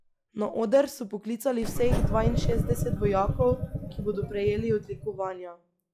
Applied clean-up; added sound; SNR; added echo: classical method log-MMSE.